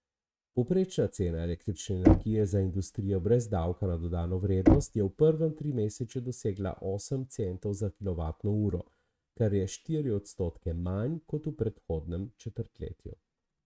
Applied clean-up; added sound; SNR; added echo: neural mask model RNNoise.